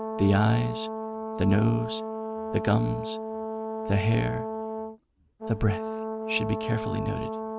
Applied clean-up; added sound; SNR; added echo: none; Brass instrument; 5 dB; none.